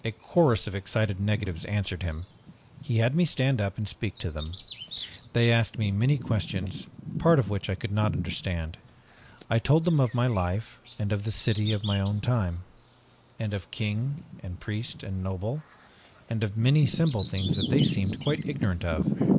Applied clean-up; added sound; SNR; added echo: none; Bird vocalization, bird call, bird song; 8 dB; none.